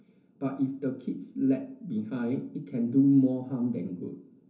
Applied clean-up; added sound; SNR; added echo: none; none; none; reverberation time 0.3 s.